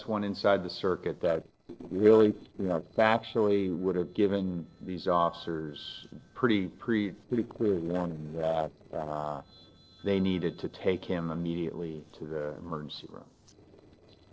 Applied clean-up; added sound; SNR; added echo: neural separator model SepFormer DNS4.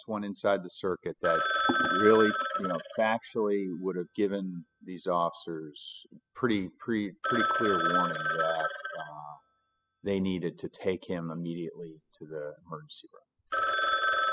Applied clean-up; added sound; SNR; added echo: classical method spectral subtraction.